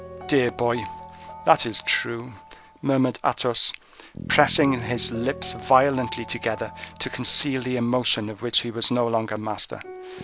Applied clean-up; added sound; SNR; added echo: none; Bass guitar + Piano; 16 dB; none.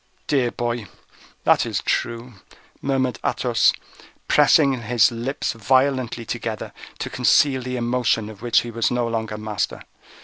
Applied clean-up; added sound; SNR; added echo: none; none; none; none.